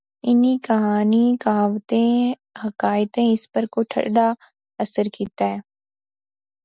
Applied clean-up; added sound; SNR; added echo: none; none; none; none.